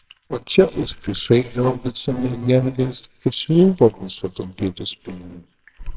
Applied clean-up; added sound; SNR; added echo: neural separator model SepFormer WHAMR!.